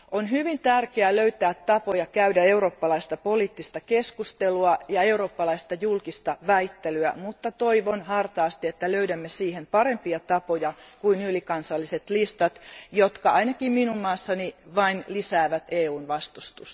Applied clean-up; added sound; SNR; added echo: none; none; none; none.